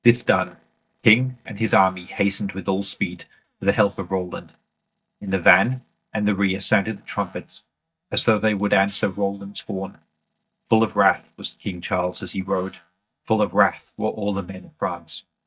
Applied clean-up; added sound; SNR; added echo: neural mask model DeepFilterNet 3.